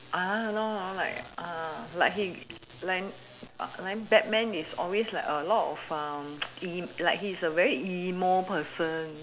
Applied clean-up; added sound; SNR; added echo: none; none; none; none.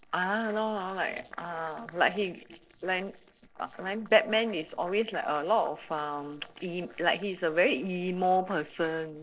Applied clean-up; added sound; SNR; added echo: neural separator model SepFormer DNS4.